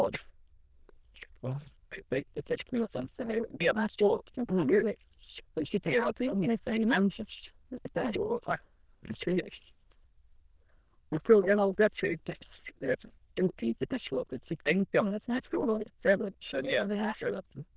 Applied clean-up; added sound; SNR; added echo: neural diffusion model UNIVERSE++.